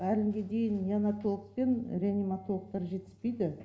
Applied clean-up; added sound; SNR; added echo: none; none; none; none.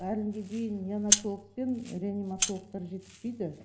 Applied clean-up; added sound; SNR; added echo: none; Rattle (instrument); 0 dB; none.